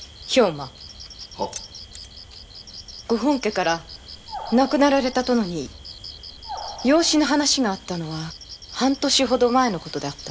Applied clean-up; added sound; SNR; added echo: none; Animal + Keys jangling; 16 dB; none.